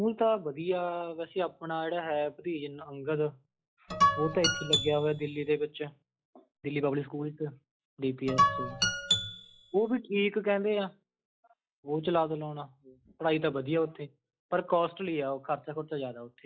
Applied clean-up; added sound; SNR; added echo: classical method log-MMSE.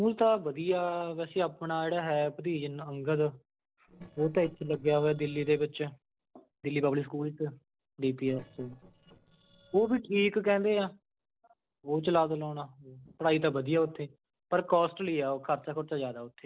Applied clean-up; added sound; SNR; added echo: neural separator model SepFormer DNS4.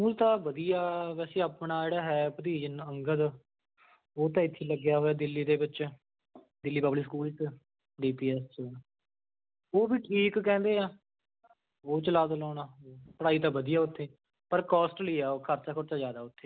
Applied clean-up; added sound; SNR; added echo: none; none; none; none.